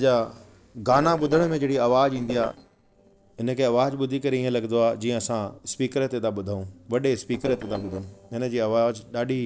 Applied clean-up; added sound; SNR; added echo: neural separator model SepFormer DNS4.